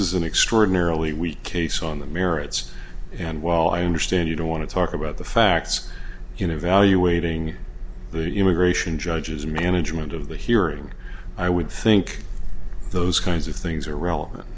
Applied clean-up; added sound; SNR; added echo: none; none; none; none.